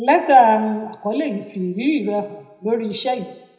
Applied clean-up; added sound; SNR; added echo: none; none; none; reverberation time 0.7 s.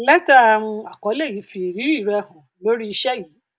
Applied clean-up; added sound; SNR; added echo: none; none; none; none.